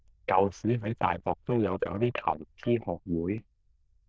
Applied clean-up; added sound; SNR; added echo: neural diffusion model UNIVERSE++.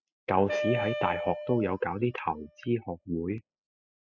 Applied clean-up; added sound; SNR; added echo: classical method spectral subtraction.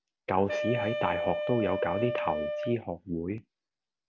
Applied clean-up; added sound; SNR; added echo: none; Wind instrument, woodwind instrument; 2 dB; none.